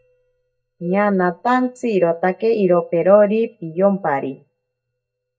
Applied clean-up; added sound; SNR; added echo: neural mask model DeepFilterNet 3.